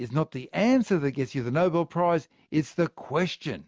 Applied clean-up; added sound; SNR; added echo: none; none; none; none.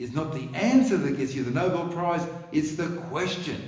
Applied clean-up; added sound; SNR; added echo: none; none; none; reverberation time 1.0 s.